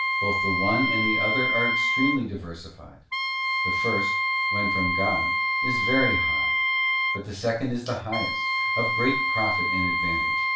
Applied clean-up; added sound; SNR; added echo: none; Wind instrument, woodwind instrument; -4 dB; reverberation time 0.3 s.